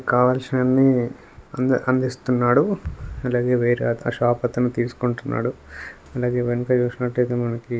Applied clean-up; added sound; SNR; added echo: none; none; none; none.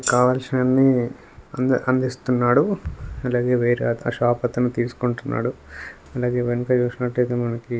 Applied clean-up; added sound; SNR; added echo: none; Tambourine; 11 dB; none.